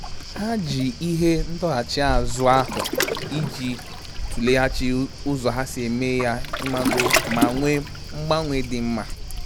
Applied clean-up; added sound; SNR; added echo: none; Waves, surf; 3 dB; none.